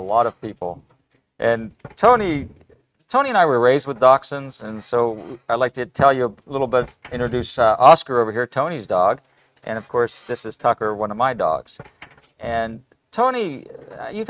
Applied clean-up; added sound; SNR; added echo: neural mask model RNNoise.